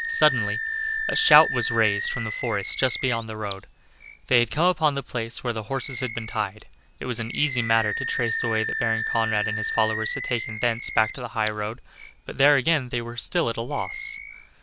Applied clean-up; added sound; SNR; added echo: none; Animal; 6 dB; none.